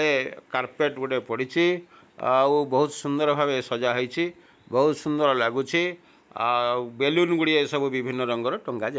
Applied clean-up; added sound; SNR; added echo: none; none; none; none.